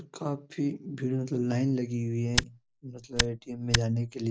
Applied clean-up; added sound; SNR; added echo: none; Tick; 1 dB; none.